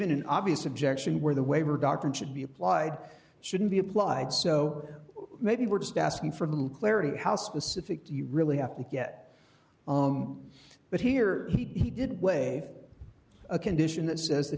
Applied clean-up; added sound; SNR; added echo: none; none; none; none.